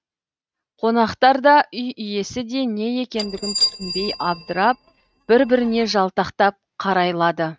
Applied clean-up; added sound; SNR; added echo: neural mask model RNNoise.